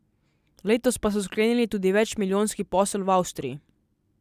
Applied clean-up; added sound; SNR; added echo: none; none; none; none.